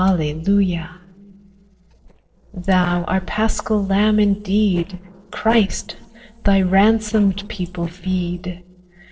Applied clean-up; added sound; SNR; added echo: neural separator model SepFormer DNS4.